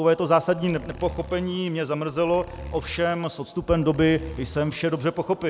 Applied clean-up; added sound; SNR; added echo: none; Zipper (clothing); 16 dB; none.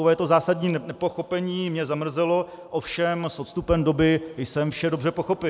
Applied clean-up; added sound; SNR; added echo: none; none; none; none.